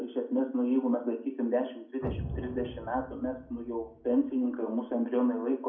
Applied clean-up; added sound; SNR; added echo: none; Explosion; 12 dB; reverberation time 0.6 s.